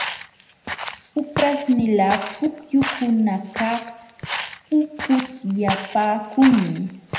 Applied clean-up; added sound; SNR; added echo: none; Walk, footsteps; 9 dB; reverberation time 0.8 s.